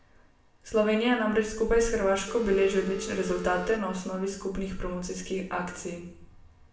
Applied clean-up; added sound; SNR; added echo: none; Telephone; 9 dB; reverberation time 0.6 s.